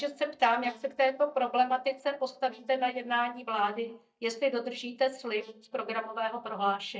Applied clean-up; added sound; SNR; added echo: neural mask model DeepFilterNet 3.